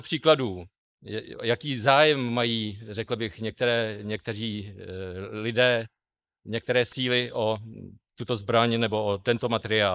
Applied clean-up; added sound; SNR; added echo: neural mask model Resemble Enhance denoiser.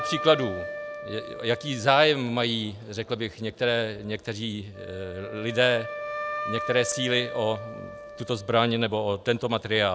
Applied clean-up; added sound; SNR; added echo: none; Wind instrument, woodwind instrument; 11 dB; none.